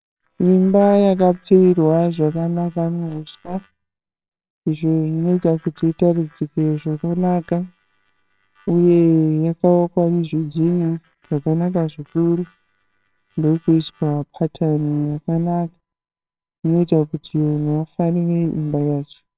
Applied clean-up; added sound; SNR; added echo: neural separator model SepFormer WHAMR!.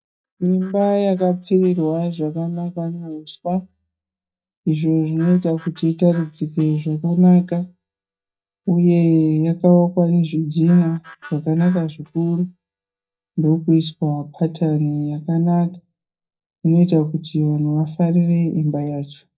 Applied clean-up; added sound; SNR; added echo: neural mask model DeepFilterNet 3.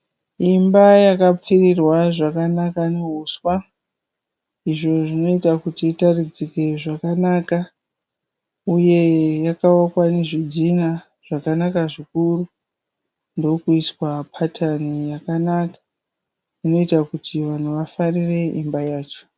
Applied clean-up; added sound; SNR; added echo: none; none; none; none.